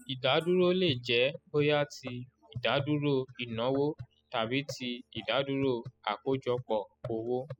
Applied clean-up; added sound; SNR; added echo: classical method spectral subtraction.